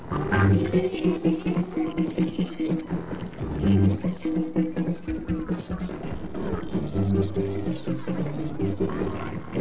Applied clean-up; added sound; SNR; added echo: neural separator model SepFormer DNS4.